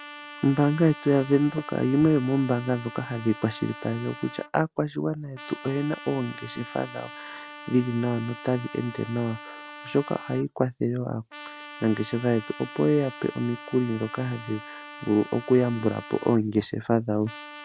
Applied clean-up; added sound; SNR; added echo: none; Trumpet; 16 dB; none.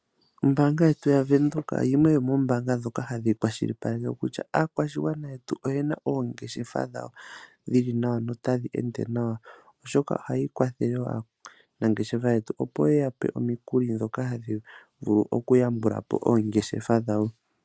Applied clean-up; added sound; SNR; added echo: none; none; none; none.